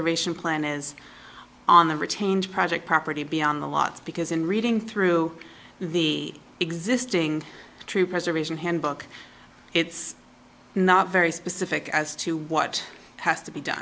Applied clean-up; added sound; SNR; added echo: none; none; none; none.